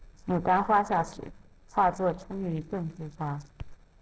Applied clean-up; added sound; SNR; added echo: neural separator model SepFormer DNS4.